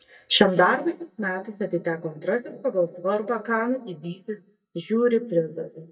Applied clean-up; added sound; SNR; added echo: neural mask model DeepFilterNet 3.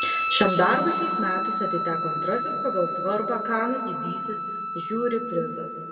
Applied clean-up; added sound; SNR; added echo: none; Guitar; 1 dB; reverberation time 1.8 s.